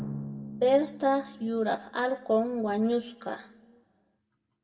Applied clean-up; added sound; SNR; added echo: none; Drum; 15 dB; reverberation time 1.4 s.